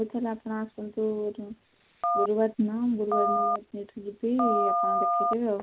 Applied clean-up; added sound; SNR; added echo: none; Telephone; -2 dB; none.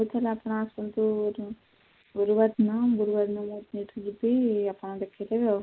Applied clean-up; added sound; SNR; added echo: neural mask model Resemble Enhance denoiser.